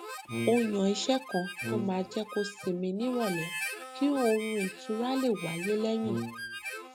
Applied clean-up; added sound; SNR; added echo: none; Harmonica + Brass instrument; 7 dB; none.